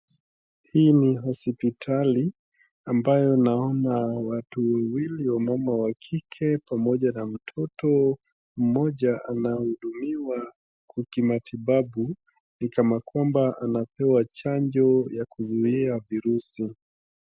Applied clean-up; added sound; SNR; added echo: none; none; none; none.